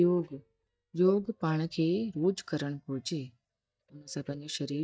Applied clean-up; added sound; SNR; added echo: neural mask model DeepFilterNet 3.